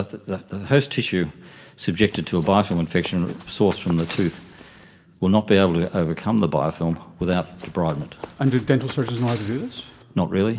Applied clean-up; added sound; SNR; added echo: none; Run; 16 dB; reverberation time 1.2 s.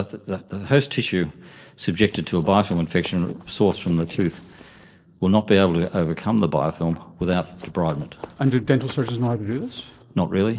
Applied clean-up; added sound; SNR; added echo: neural separator model SepFormer DNS4.